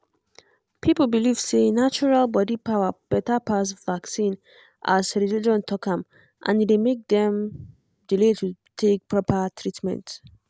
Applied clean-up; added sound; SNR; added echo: none; none; none; none.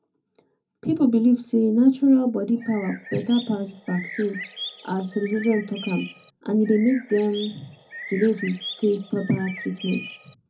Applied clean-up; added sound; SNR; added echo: none; Bird; 14 dB; reverberation time 0.3 s.